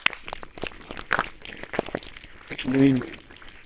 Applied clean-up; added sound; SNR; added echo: neural separator model SepFormer WHAMR!.